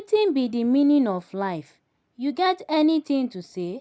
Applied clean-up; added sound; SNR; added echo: none; none; none; none.